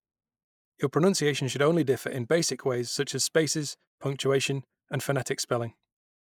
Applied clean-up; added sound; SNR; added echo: neural mask model Resemble Enhance denoiser.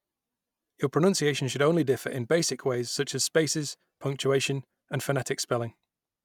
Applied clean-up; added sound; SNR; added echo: none; none; none; none.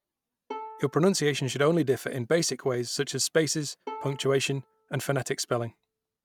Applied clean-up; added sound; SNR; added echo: none; Bowed string instrument; 18 dB; none.